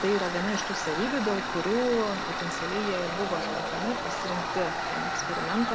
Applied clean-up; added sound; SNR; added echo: none; Tools; 1 dB; none.